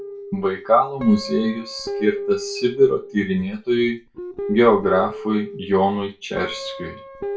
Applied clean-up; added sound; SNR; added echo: none; Guitar; 11 dB; reverberation time 0.2 s.